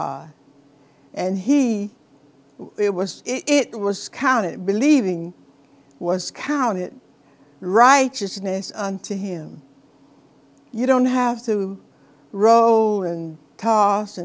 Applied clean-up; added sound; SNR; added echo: none; none; none; none.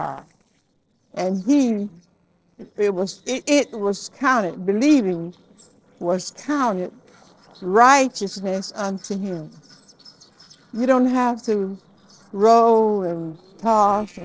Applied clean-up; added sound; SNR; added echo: neural separator model SepFormer DNS4.